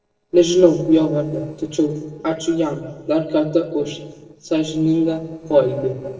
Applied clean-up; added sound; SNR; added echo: neural separator model SepFormer DNS4.